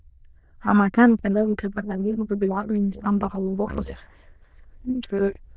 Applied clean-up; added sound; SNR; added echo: neural diffusion model UNIVERSE++.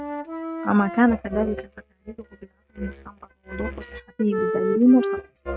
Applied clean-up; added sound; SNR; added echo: neural mask model RNNoise.